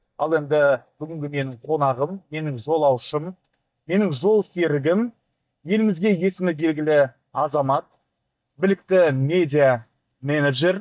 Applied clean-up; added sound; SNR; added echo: neural mask model DeepFilterNet 3.